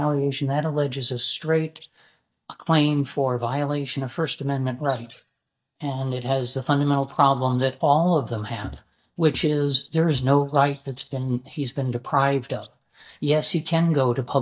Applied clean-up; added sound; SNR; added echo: neural mask model DeepFilterNet 3.